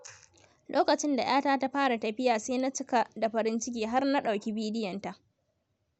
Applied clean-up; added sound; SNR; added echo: none; none; none; none.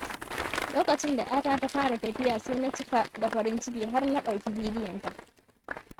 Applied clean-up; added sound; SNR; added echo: neural mask model RNNoise.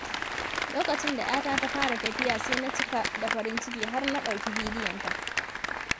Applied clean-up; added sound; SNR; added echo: none; Applause; -1 dB; none.